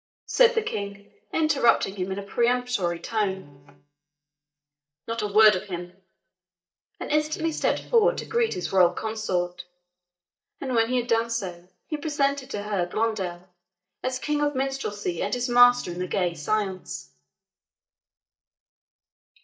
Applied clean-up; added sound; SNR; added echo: neural mask model DeepFilterNet 3.